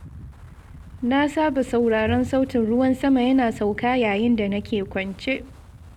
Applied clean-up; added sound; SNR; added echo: none; Bowed string instrument + Wind; 16 dB; none.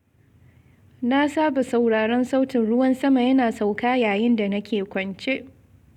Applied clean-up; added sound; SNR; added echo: none; none; none; none.